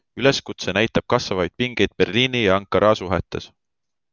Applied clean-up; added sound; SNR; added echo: none; none; none; none.